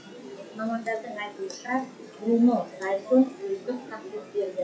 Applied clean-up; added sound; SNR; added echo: classical method WPE with log-MMSE.